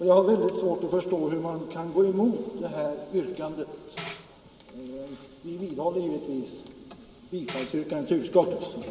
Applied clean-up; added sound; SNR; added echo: none; Tambourine; 2 dB; reverberation time 2.8 s.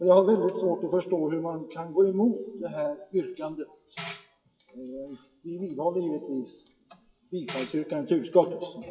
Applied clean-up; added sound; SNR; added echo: classical method WPE with log-MMSE.